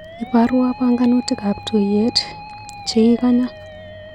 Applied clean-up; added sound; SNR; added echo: none; Musical instrument; 18 dB; none.